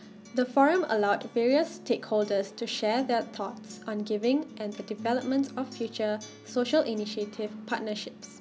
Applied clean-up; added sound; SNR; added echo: none; Acoustic guitar; 17 dB; none.